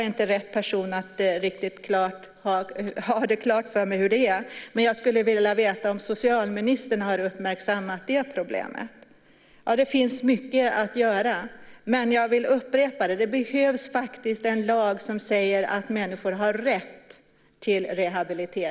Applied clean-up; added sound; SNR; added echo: none; none; none; none.